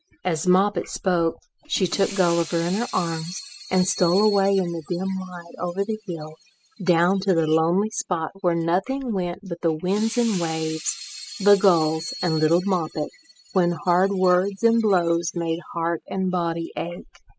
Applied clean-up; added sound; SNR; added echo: classical method spectral subtraction.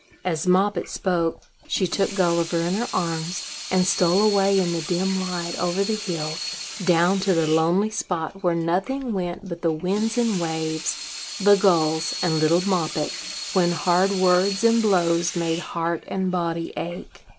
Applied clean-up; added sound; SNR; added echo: none; Sink (filling or washing) / Water tap, faucet; 11 dB; none.